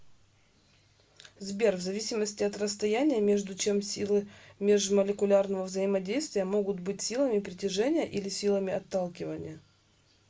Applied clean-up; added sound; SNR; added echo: none; none; none; none.